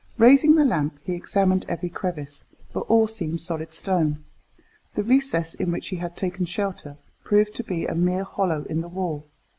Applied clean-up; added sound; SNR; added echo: none; none; none; none.